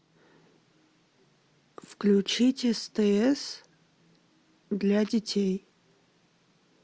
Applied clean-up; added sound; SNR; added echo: none; none; none; none.